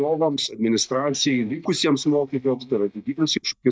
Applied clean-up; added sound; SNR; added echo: neural mask model DeepFilterNet 3.